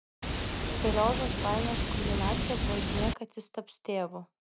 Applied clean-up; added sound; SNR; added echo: none; Water; -4 dB; none.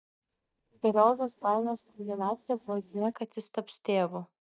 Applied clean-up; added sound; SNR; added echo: neural mask model DeepFilterNet 3.